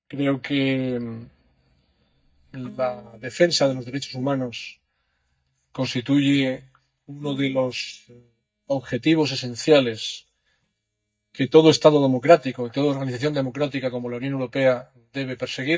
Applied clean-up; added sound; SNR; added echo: neural mask model DeepFilterNet 3.